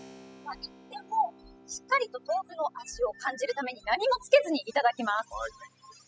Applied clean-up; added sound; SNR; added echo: classical method spectral subtraction.